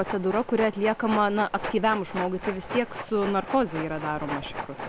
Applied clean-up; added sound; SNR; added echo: none; Train; 9 dB; none.